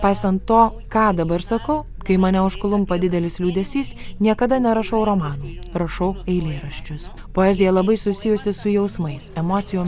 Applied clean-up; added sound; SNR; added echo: none; Vehicle; 16 dB; none.